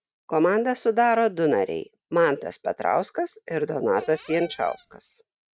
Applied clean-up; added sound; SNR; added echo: neural mask model RNNoise.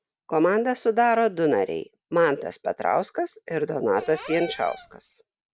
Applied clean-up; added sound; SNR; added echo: none; Cupboard open or close / Door; 16 dB; none.